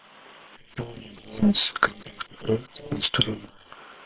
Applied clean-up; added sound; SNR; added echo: neural separator model SepFormer WHAM!.